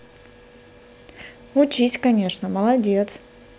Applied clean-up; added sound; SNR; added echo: none; none; none; none.